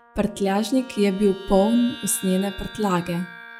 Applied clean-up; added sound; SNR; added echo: classical method log-MMSE.